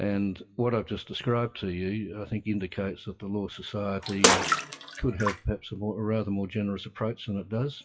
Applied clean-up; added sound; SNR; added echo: classical method WPE with log-MMSE.